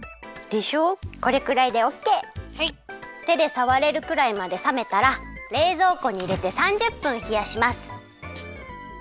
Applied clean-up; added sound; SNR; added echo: none; none; none; none.